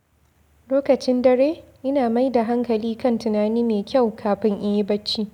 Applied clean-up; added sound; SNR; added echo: none; none; none; none.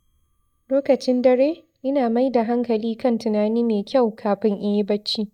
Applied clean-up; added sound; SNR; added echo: neural mask model DeepFilterNet 3.